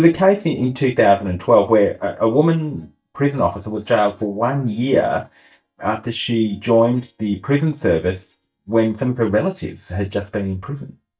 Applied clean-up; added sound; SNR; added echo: neural mask model DeepFilterNet 3.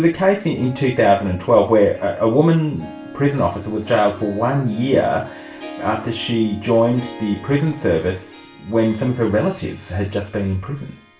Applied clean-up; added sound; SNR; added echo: none; Harp; 18 dB; reverberation time 0.3 s.